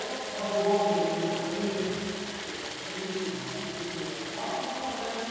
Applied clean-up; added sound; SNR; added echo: none; Stream; 7 dB; reverberation time 2.1 s.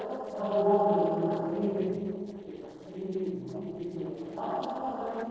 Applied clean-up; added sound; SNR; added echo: neural separator model SepFormer DNS4.